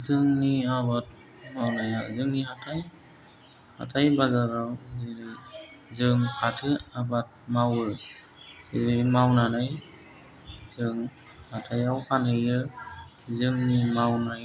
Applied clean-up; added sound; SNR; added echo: none; none; none; none.